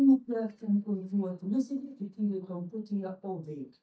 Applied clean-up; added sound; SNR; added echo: neural mask model DeepFilterNet 3.